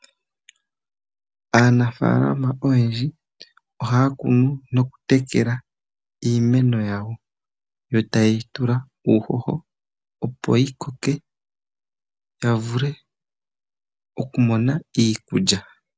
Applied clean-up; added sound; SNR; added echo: none; none; none; none.